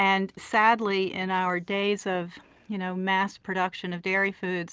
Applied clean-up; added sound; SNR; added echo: none; none; none; none.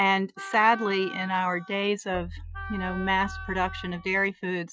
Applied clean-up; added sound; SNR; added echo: classical method Wiener filter.